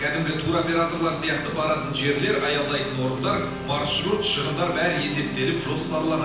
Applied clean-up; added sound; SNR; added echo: none; Engine / Car; 16 dB; reverberation time 0.9 s.